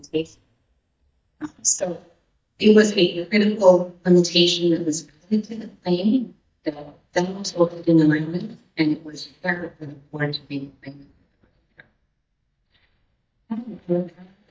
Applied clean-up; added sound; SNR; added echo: neural mask model DeepFilterNet 3.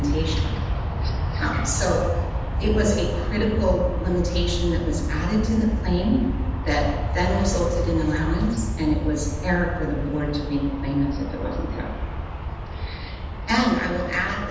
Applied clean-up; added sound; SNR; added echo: none; Aircraft; 1 dB; reverberation time 1.1 s.